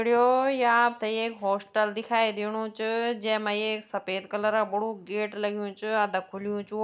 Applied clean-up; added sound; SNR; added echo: none; none; none; none.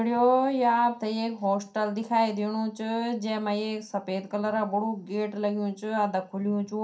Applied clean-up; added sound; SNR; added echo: none; none; none; reverberation time 0.3 s.